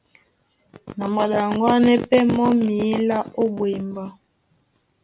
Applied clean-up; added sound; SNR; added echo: none; none; none; none.